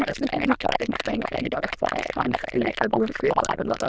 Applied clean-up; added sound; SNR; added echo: neural diffusion model UNIVERSE++.